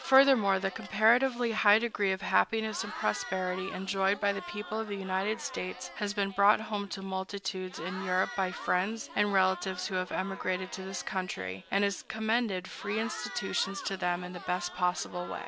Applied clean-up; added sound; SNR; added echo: none; Crowd / Cheering; 14 dB; none.